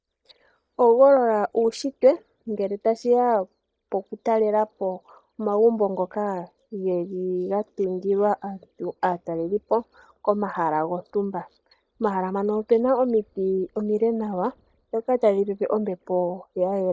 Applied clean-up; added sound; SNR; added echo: neural mask model DeepFilterNet 3.